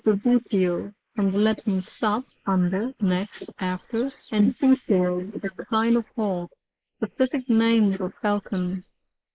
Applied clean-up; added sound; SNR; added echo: neural mask model Resemble Enhance denoiser.